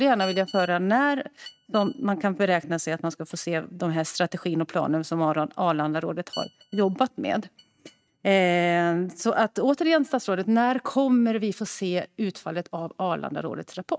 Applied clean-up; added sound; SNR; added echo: neural mask model RNNoise.